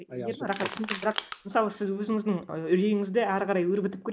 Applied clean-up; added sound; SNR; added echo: none; Crushing; 8 dB; none.